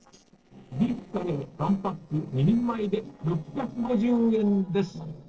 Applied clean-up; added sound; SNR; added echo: neural separator model SepFormer DNS4.